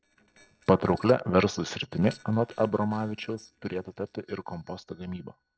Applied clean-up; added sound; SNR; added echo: neural separator model SepFormer DNS4.